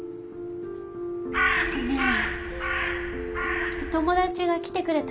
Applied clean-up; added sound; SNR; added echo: none; Crow; -1 dB; none.